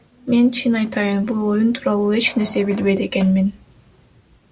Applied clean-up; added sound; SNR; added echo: none; none; none; none.